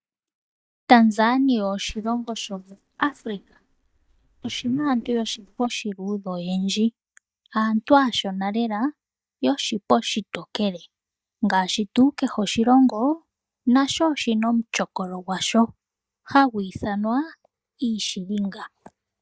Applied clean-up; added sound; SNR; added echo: neural mask model DeepFilterNet 3.